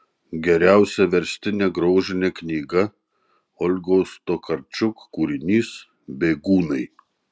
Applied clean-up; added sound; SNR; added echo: none; none; none; none.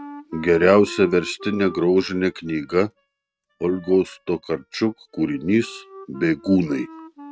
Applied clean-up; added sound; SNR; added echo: neural mask model RNNoise.